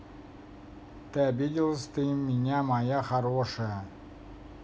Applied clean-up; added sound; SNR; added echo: none; none; none; none.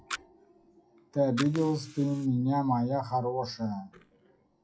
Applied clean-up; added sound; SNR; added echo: classical method WPE with log-MMSE.